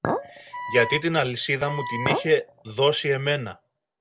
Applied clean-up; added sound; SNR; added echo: none; Wind instrument, woodwind instrument + Chink, clink; 8 dB; none.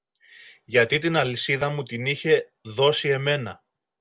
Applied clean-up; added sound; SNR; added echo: none; none; none; none.